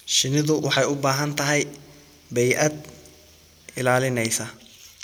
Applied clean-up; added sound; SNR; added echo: none; none; none; none.